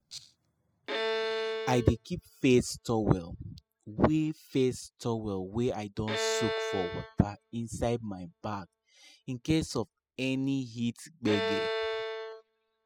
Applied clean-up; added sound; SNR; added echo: classical method spectral subtraction.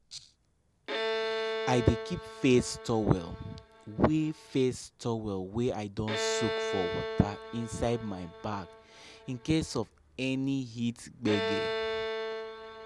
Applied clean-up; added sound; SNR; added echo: none; Bowed string instrument; 5 dB; none.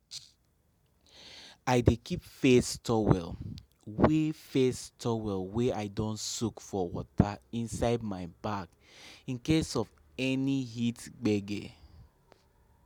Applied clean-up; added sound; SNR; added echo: none; none; none; none.